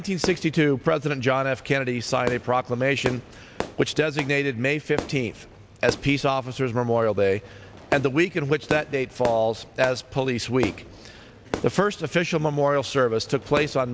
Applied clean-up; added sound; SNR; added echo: none; Fireworks; 13 dB; none.